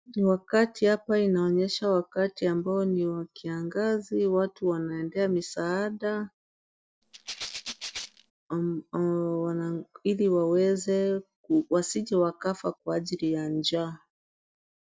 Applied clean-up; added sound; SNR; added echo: neural separator model SepFormer DNS4.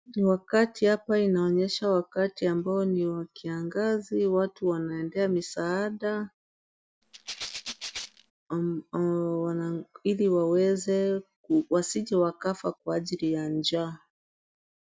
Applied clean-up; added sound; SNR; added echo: none; Rattle (instrument); 12 dB; none.